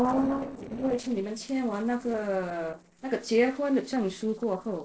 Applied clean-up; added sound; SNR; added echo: neural separator model SepFormer DNS4.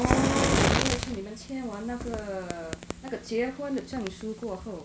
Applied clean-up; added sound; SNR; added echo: none; Fire; -3 dB; none.